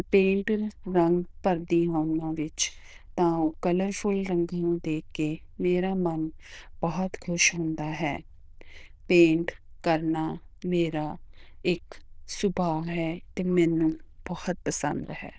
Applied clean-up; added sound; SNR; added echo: neural diffusion model UNIVERSE++.